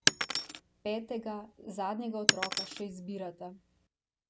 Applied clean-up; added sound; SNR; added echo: none; Shatter; -5 dB; none.